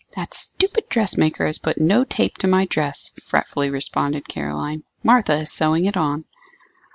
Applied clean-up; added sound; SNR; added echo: none; none; none; none.